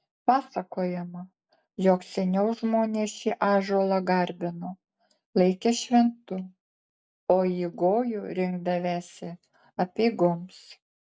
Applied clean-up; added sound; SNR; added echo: neural mask model Resemble Enhance denoiser.